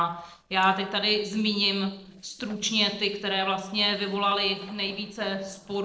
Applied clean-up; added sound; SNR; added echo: neural separator model SepFormer DNS4.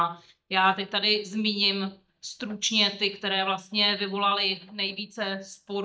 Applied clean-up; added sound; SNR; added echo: neural mask model DeepFilterNet 3.